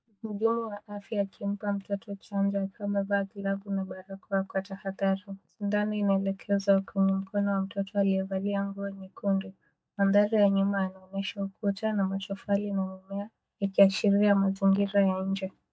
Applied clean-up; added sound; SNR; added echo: neural mask model DeepFilterNet 3.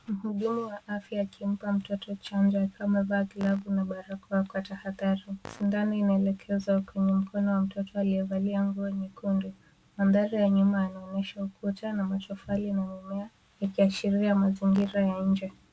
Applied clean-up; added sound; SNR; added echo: none; Fart; 17 dB; none.